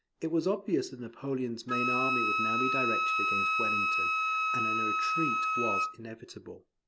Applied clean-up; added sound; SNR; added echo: none; Wind instrument, woodwind instrument; -5 dB; none.